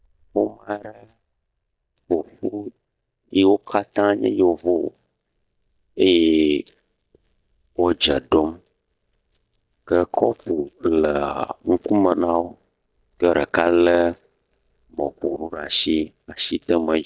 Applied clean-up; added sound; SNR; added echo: neural mask model DeepFilterNet 3.